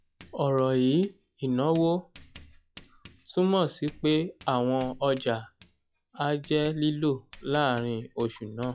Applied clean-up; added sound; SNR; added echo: classical method log-MMSE.